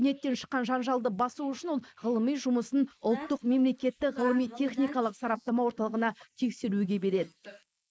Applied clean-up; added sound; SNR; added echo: neural mask model Resemble Enhance denoiser.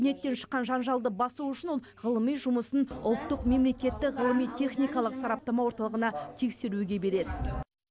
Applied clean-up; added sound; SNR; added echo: none; none; none; none.